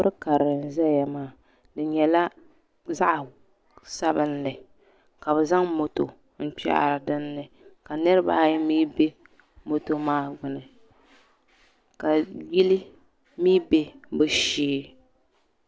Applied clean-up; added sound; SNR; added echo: none; none; none; none.